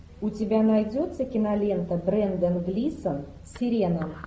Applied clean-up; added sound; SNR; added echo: none; none; none; none.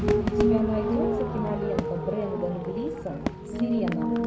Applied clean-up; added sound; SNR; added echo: none; Crowd / Fireworks + Piano; -5 dB; none.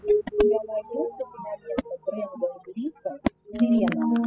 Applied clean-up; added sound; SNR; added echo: classical method spectral subtraction.